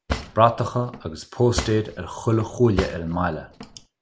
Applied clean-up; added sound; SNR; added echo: none; Cutlery, silverware / Drawer open or close; 10 dB; none.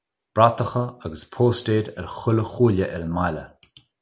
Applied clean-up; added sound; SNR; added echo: none; none; none; none.